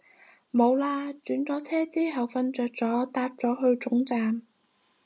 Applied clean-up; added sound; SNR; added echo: none; none; none; none.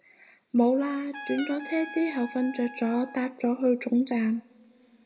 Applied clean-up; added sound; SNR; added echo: none; Trumpet; 16 dB; reverberation time 1.2 s.